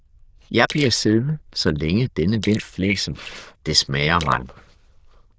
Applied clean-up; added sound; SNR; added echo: neural diffusion model UNIVERSE++.